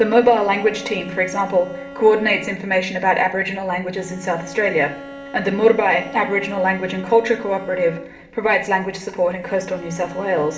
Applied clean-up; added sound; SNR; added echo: none; Bowed string instrument; 16 dB; reverberation time 1.8 s.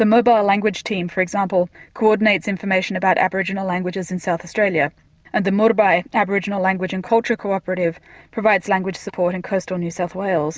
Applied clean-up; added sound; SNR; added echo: none; none; none; none.